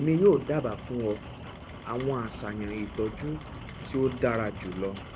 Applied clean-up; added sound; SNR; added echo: none; Rain + Rain; 12 dB; none.